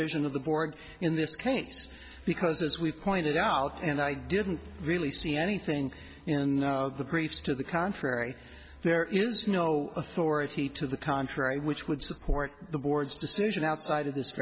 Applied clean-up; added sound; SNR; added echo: none; none; none; none.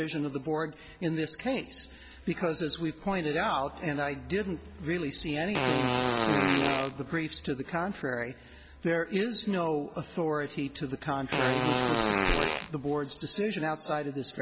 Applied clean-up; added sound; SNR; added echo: none; Fart; -2 dB; none.